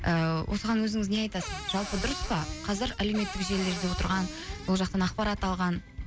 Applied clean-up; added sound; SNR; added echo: none; Cupboard open or close / Door; 10 dB; none.